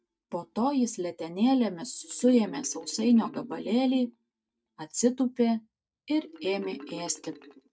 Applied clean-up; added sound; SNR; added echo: neural mask model DeepFilterNet 3.